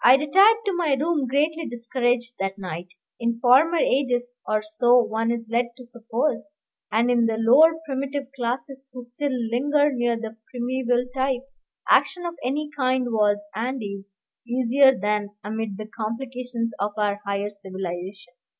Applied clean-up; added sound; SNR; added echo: none; none; none; none.